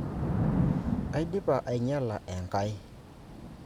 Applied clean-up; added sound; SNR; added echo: none; Thunder / Rain; 0 dB; none.